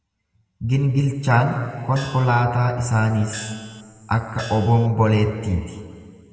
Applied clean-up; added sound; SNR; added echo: none; Gong; 17 dB; reverberation time 2.4 s.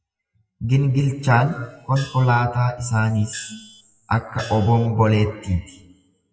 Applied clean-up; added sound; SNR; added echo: classical method WPE with log-MMSE.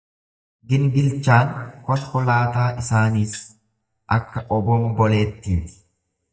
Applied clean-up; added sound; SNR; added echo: neural mask model DeepFilterNet 3.